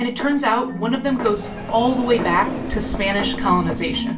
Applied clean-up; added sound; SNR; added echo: none; Sliding door; 11 dB; reverberation time 0.4 s.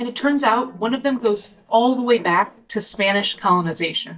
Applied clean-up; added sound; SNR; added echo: neural mask model DeepFilterNet 3.